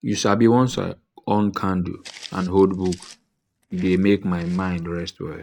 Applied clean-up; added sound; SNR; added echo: neural mask model RNNoise.